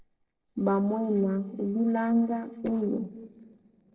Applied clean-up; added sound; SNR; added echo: neural separator model SepFormer DNS4.